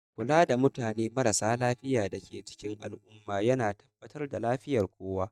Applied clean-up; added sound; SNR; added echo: neural mask model DeepFilterNet 3.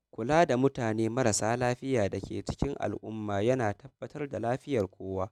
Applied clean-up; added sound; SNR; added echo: none; none; none; none.